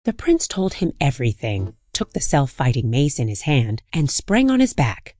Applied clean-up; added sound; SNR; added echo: neural mask model DeepFilterNet 3.